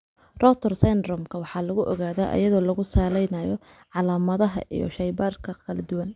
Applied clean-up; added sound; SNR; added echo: none; none; none; none.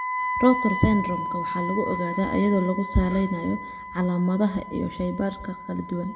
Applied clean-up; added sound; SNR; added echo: none; Wind instrument, woodwind instrument; 7 dB; reverberation time 0.9 s.